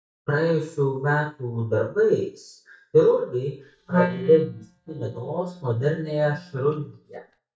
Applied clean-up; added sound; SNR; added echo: neural mask model DeepFilterNet 3.